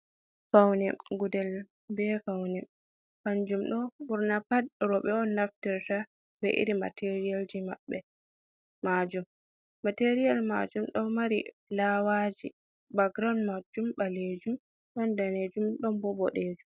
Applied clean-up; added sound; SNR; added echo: none; none; none; none.